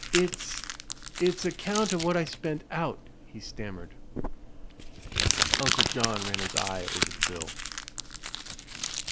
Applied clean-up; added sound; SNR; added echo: none; Crumpling, crinkling; -1 dB; none.